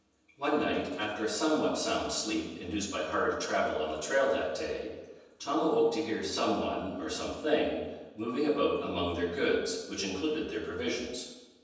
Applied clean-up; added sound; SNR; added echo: none; none; none; reverberation time 1.1 s.